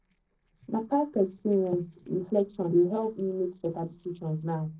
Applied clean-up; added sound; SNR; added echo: neural separator model SepFormer DNS4.